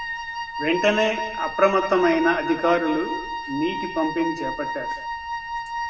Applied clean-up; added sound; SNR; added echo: none; Wind instrument, woodwind instrument; 6 dB; none.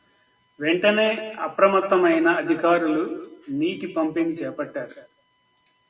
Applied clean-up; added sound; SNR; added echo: none; none; none; none.